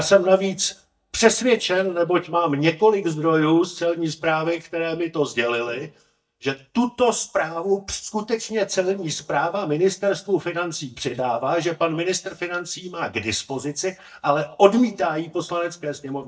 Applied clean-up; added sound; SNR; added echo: neural mask model DeepFilterNet 3.